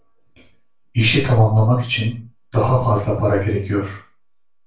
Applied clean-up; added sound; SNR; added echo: none; none; none; reverberation time 0.3 s.